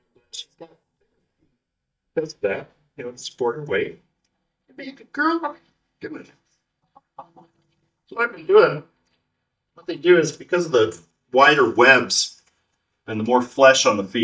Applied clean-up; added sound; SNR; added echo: neural mask model DeepFilterNet 3.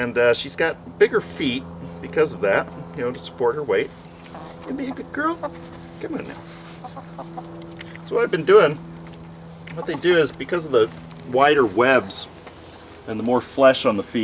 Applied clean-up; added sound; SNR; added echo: none; none; none; none.